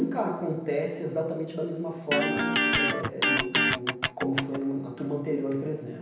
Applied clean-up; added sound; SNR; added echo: none; Electric guitar; -4 dB; reverberation time 0.9 s.